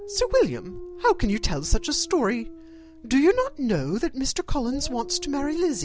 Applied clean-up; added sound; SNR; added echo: none; Dog; 17 dB; none.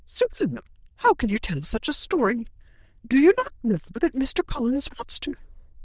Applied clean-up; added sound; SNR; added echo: neural diffusion model UNIVERSE++.